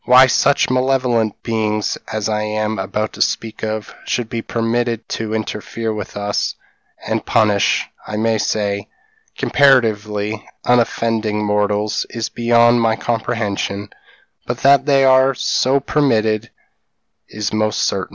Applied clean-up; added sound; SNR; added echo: none; none; none; none.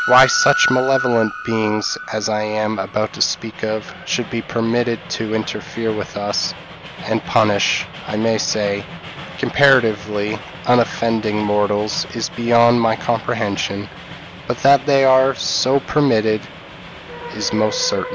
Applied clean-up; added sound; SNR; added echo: none; Train; 11 dB; none.